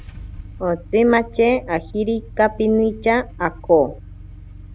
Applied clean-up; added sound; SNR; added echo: none; Engine starting / Car; 16 dB; none.